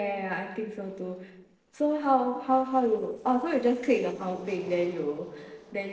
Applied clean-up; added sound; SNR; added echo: neural separator model SepFormer DNS4.